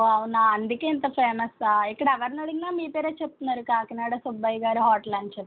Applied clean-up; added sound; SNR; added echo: none; none; none; none.